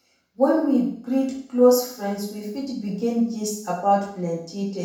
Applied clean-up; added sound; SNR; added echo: none; none; none; reverberation time 0.6 s.